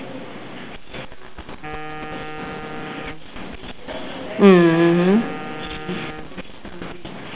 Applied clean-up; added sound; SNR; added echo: none; Wind instrument, woodwind instrument; 14 dB; none.